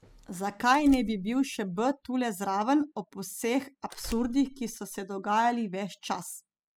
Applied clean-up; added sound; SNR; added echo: classical method spectral subtraction.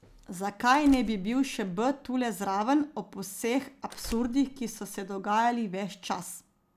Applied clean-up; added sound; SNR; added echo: none; Door; 16 dB; none.